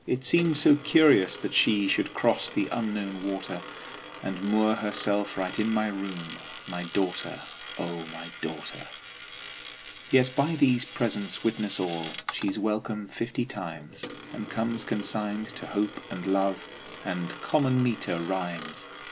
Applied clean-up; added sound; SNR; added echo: none; Coin (dropping); 13 dB; none.